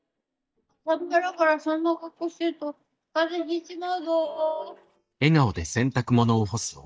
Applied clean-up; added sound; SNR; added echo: neural mask model DeepFilterNet 3.